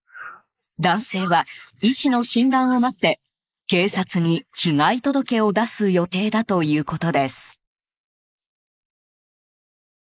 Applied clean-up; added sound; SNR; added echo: neural mask model Resemble Enhance denoiser.